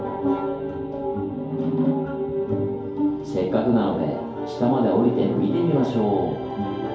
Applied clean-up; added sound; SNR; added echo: none; none; none; reverberation time 2.4 s.